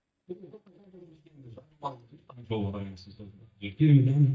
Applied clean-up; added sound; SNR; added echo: neural mask model DeepFilterNet 3.